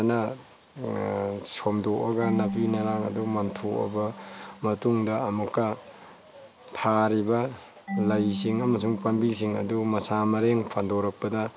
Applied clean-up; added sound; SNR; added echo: none; Marimba, xylophone / Wood; 10 dB; none.